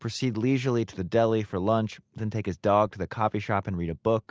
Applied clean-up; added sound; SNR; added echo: none; none; none; none.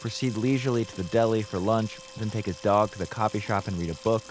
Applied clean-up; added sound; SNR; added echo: none; Sink (filling or washing) / Water tap, faucet + Bowed string instrument; 18 dB; none.